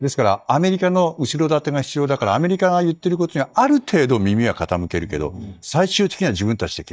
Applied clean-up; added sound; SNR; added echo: neural mask model DeepFilterNet 3.